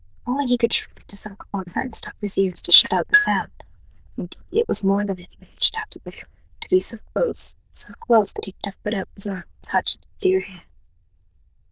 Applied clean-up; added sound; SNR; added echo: neural diffusion model UNIVERSE++.